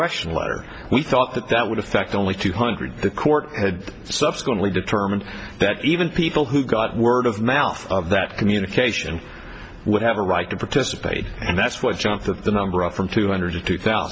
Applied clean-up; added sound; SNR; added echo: none; none; none; none.